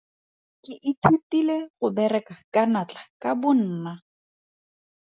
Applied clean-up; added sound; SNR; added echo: none; none; none; none.